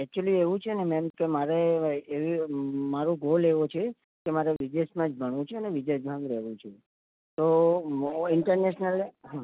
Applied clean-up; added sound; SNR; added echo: none; none; none; none.